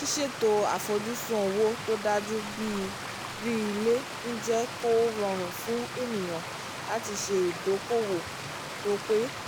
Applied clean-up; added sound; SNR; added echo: none; Stream; 8 dB; none.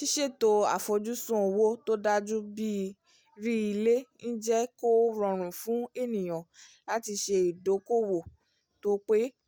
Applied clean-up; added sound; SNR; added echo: none; none; none; none.